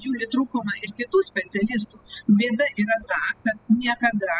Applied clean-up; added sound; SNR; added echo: classical method spectral subtraction.